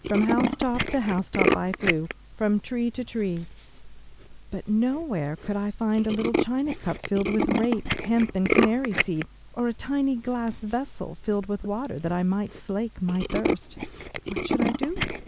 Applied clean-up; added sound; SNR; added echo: none; Tools; 3 dB; none.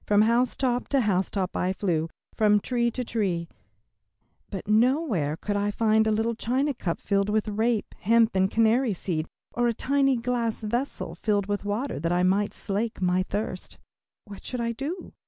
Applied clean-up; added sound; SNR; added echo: none; none; none; none.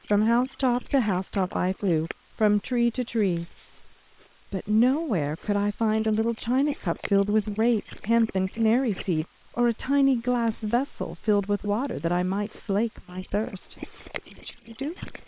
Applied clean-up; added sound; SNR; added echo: neural separator model SepFormer WHAM!.